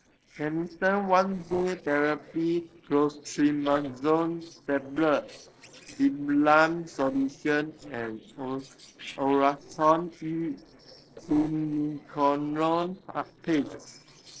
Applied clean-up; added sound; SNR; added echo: neural separator model SepFormer DNS4.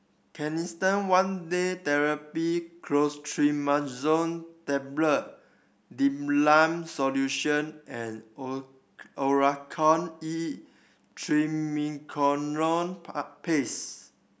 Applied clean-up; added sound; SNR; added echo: none; none; none; none.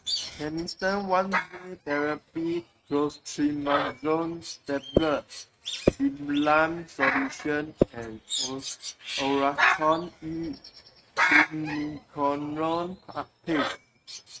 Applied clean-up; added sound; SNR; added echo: neural mask model RNNoise.